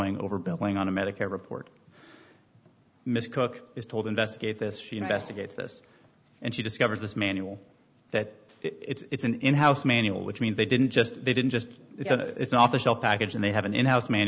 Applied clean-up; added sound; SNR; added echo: none; none; none; none.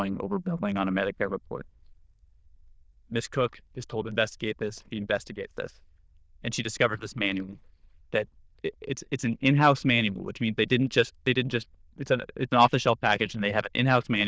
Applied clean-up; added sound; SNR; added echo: neural diffusion model UNIVERSE++.